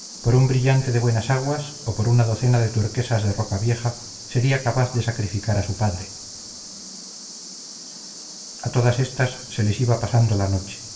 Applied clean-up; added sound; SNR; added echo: none; Cricket; 15 dB; reverberation time 0.8 s.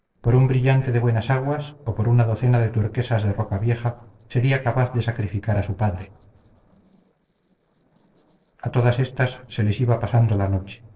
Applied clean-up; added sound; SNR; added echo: neural separator model SepFormer DNS4.